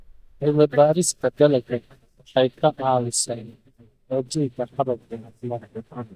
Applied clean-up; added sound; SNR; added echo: neural mask model DeepFilterNet 3.